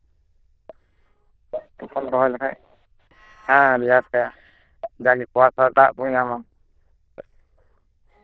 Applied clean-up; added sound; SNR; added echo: neural diffusion model UNIVERSE++.